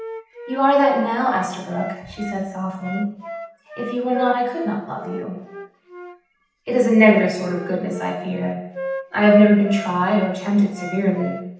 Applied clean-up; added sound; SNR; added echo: none; Wind instrument, woodwind instrument; 14 dB; reverberation time 0.8 s.